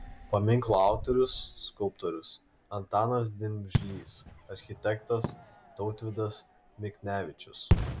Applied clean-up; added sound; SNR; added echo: none; Fireworks; 5 dB; none.